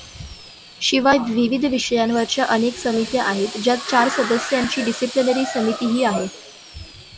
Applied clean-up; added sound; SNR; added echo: none; Drill; 16 dB; none.